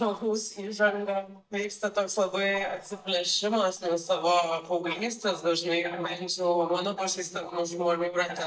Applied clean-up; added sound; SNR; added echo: neural mask model DeepFilterNet 3.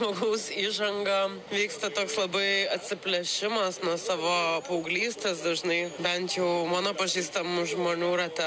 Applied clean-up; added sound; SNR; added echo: none; none; none; none.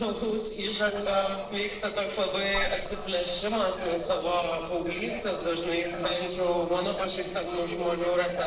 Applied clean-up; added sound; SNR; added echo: neural separator model SepFormer DNS4.